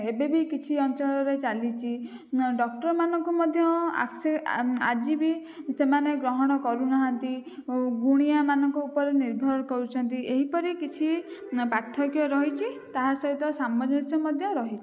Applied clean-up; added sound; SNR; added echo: none; none; none; none.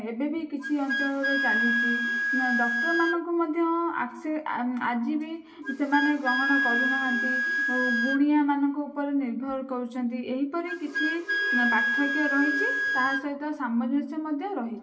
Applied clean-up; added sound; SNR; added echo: none; Wind instrument, woodwind instrument; 1 dB; reverberation time 0.2 s.